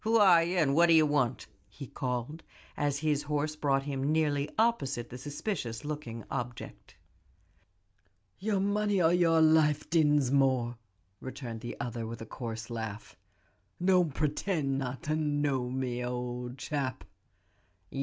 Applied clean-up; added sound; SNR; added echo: none; none; none; none.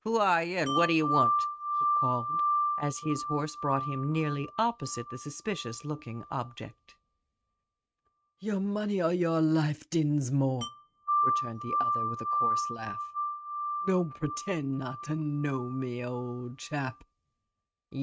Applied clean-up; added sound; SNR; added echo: neural mask model RNNoise.